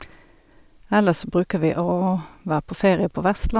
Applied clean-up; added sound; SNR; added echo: none; none; none; none.